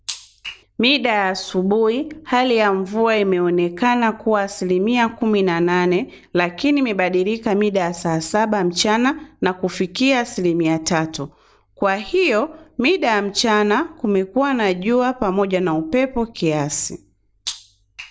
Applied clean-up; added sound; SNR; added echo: none; none; none; none.